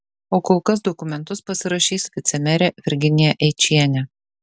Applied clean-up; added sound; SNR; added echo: none; none; none; none.